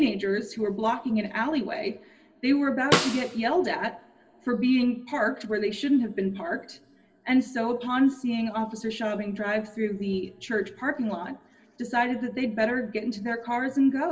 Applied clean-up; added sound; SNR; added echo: none; Snare drum; 2 dB; reverberation time 1.6 s.